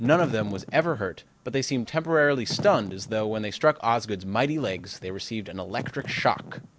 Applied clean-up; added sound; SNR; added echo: none; Wind / Fire; 15 dB; none.